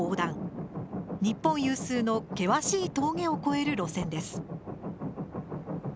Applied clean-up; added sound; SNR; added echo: none; none; none; none.